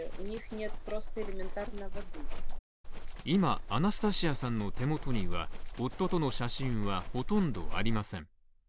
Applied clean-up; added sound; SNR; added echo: none; Livestock, farm animals, working animals; -2 dB; none.